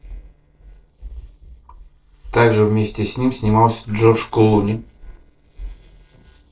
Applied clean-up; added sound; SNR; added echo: neural separator model SepFormer DNS4.